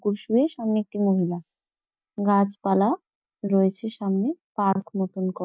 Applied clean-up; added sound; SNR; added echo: neural mask model Resemble Enhance denoiser.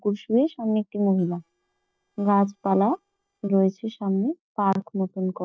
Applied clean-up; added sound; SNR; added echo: neural separator model SepFormer DNS4.